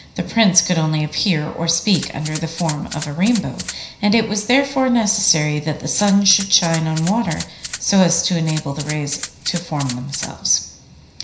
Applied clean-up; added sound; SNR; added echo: none; Rattle (instrument); 13 dB; reverberation time 0.5 s.